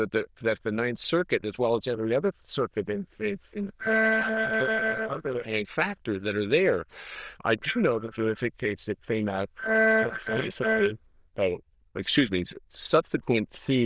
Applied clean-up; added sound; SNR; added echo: neural diffusion model UNIVERSE++.